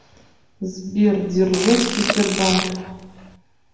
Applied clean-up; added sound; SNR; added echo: none; Fart; 5 dB; reverberation time 1.3 s.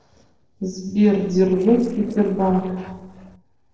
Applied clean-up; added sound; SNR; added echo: neural separator model SepFormer DNS4.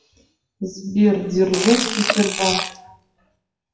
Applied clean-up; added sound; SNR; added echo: classical method WPE with log-MMSE.